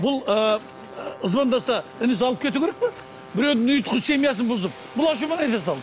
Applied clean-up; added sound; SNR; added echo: none; Brass instrument + Hiss; 18 dB; none.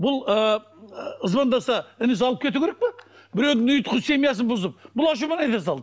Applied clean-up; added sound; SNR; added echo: none; none; none; none.